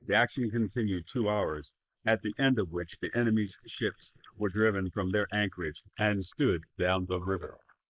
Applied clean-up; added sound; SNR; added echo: neural mask model Resemble Enhance denoiser.